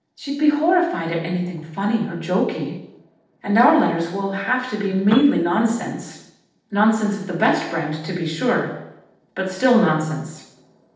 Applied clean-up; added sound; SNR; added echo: neural separator model SepFormer DNS4.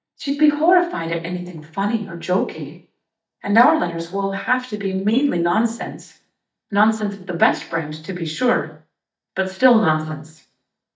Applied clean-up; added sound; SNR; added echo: neural mask model DeepFilterNet 3.